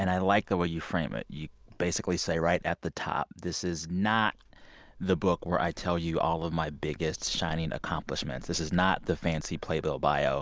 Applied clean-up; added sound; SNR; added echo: none; none; none; none.